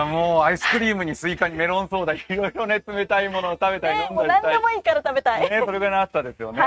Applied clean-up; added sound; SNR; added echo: neural mask model RNNoise.